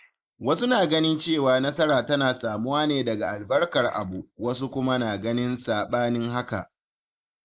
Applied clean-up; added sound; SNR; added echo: neural mask model Resemble Enhance denoiser.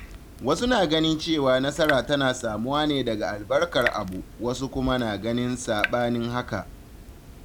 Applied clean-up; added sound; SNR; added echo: none; Drip / Water tap, faucet; 12 dB; none.